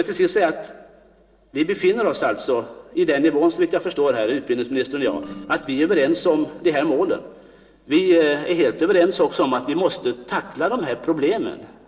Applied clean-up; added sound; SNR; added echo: neural separator model SepFormer DNS4.